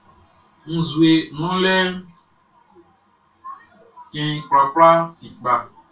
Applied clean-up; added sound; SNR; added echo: none; none; none; reverberation time 0.2 s.